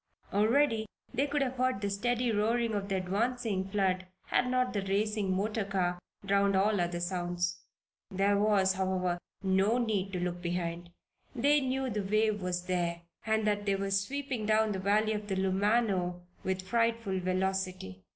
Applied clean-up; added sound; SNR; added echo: none; none; none; none.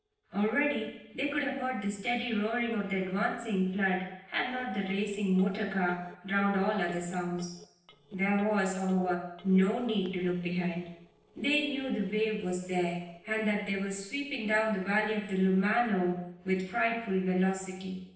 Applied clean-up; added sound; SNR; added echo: neural separator model SepFormer DNS4.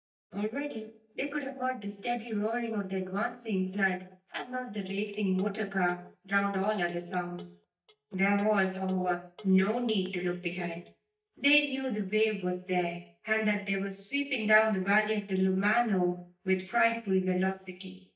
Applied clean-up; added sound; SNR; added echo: neural mask model DeepFilterNet 3.